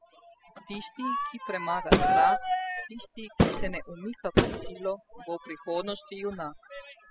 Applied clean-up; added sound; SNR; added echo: classical method spectral subtraction.